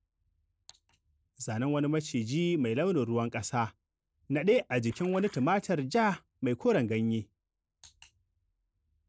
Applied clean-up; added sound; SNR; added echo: neural separator model SepFormer DNS4.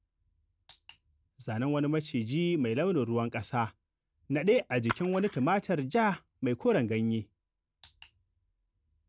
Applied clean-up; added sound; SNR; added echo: none; Splash, splatter; 12 dB; none.